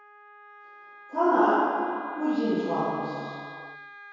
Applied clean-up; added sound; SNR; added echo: none; Wind instrument, woodwind instrument; 18 dB; reverberation time 2.2 s.